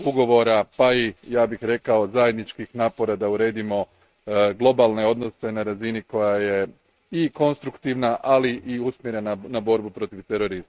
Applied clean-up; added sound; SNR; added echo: neural mask model RNNoise.